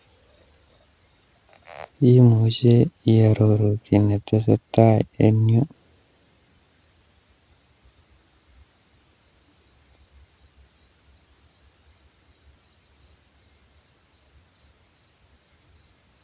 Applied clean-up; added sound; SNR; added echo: none; none; none; none.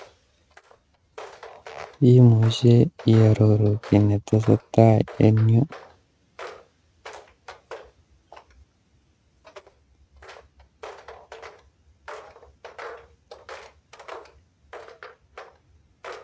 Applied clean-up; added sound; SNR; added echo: neural mask model RNNoise.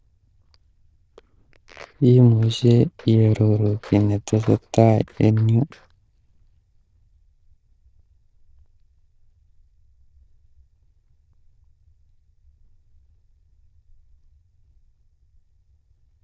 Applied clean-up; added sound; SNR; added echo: neural diffusion model UNIVERSE++.